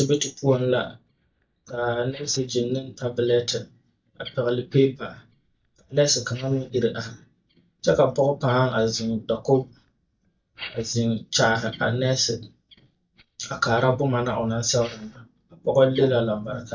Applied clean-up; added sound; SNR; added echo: neural mask model DeepFilterNet 3.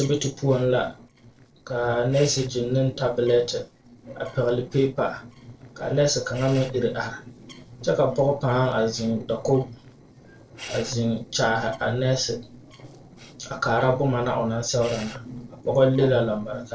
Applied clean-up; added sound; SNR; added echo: neural separator model SepFormer DNS4.